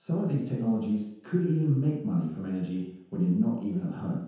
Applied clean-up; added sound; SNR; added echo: none; none; none; reverberation time 0.9 s.